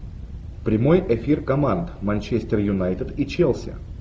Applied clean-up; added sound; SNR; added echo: none; Wind / Boat, Water vehicle; 13 dB; none.